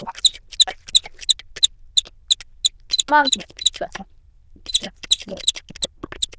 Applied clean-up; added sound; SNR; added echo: neural diffusion model UNIVERSE++.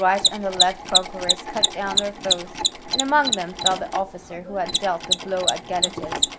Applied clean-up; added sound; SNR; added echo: none; Mechanisms; -1 dB; none.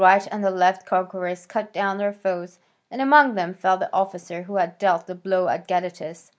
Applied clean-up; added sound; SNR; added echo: none; none; none; none.